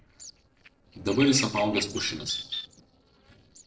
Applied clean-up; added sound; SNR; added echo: neural separator model SepFormer DNS4.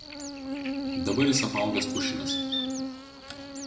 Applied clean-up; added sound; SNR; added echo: none; Buzz; 1 dB; reverberation time 0.7 s.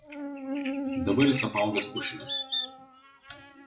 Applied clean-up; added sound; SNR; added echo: classical method WPE with log-MMSE.